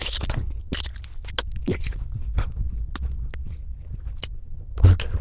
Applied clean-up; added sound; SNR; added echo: neural diffusion model UNIVERSE++.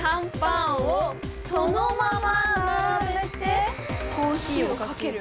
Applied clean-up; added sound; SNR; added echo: none; none; none; none.